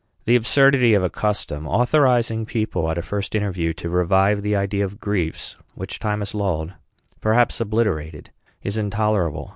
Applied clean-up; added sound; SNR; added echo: none; none; none; none.